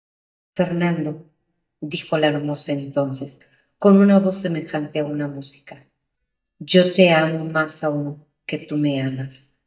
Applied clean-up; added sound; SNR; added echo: neural mask model DeepFilterNet 3.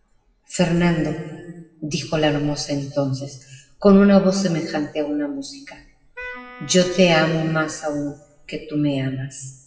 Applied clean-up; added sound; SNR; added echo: classical method WPE with log-MMSE.